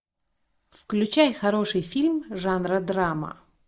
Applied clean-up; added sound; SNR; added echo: neural mask model Resemble Enhance denoiser.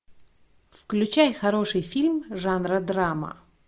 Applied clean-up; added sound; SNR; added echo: none; none; none; none.